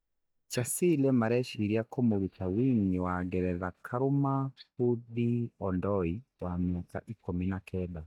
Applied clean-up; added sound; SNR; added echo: neural mask model DeepFilterNet 3.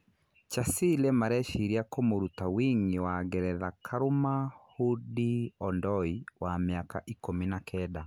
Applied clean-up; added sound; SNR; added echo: none; none; none; none.